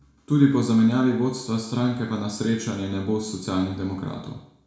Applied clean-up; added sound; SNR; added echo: none; none; none; reverberation time 0.6 s.